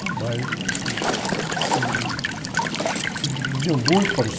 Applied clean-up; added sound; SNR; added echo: none; Walk, footsteps / Stream / Trickle, dribble / Chirp, tweet; -1 dB; reverberation time 1.5 s.